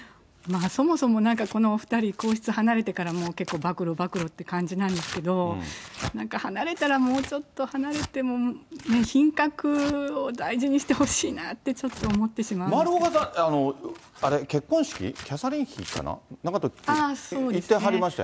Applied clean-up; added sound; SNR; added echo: none; Tearing; 16 dB; none.